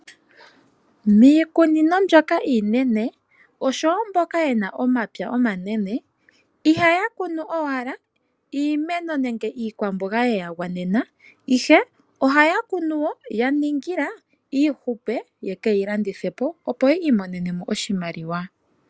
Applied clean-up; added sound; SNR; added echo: none; none; none; none.